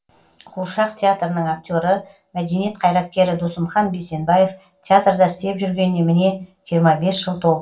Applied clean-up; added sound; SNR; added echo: none; none; none; reverberation time 0.2 s.